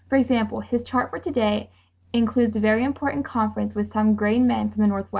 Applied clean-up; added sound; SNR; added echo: none; none; none; none.